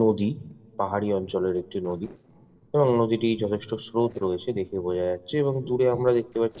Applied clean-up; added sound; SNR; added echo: neural separator model SepFormer DNS4.